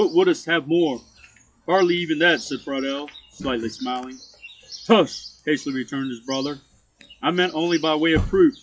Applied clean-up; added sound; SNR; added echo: classical method log-MMSE.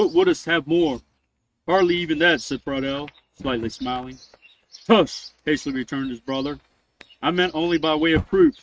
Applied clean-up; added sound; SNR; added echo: neural mask model RNNoise.